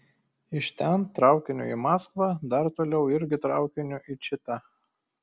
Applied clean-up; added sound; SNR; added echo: none; none; none; none.